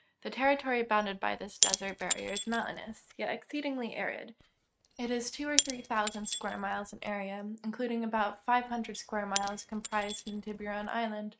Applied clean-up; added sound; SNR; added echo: neural mask model RNNoise.